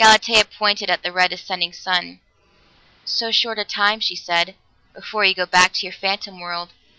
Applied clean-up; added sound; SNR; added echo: none; none; none; none.